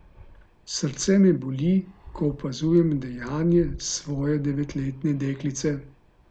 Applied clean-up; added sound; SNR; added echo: none; Fixed-wing aircraft, airplane; 19 dB; none.